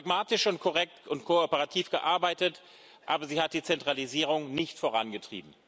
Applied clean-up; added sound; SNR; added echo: none; none; none; none.